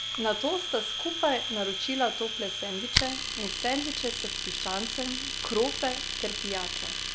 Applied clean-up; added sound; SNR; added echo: none; Domestic sounds, home sounds; 0 dB; none.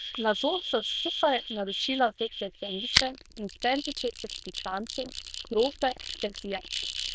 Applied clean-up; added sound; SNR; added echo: neural diffusion model UNIVERSE++.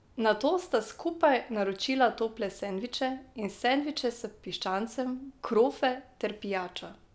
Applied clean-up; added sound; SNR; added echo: none; none; none; none.